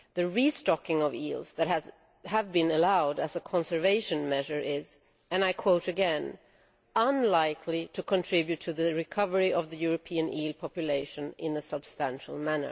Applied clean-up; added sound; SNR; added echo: none; none; none; none.